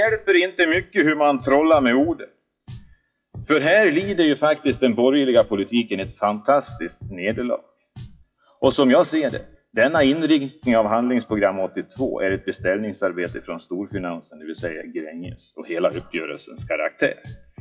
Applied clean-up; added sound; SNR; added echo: classical method WPE with log-MMSE.